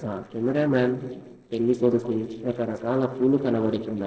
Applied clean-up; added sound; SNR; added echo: neural separator model SepFormer DNS4.